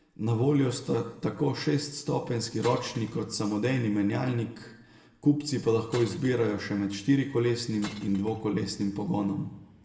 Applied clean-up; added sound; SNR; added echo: none; Glass; 18 dB; reverberation time 0.8 s.